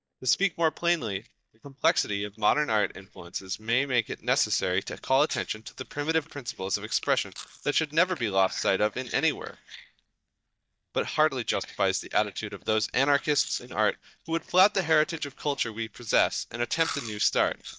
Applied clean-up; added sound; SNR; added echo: neural mask model DeepFilterNet 3.